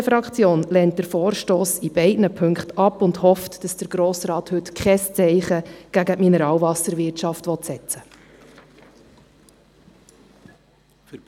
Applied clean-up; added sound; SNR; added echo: none; none; none; none.